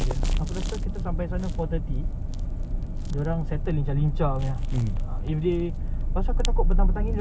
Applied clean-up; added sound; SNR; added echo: none; none; none; none.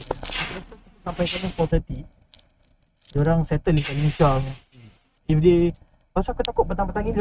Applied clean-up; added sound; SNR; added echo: neural mask model RNNoise.